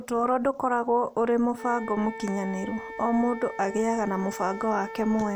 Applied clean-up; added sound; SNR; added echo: none; Wind instrument, woodwind instrument; 14 dB; none.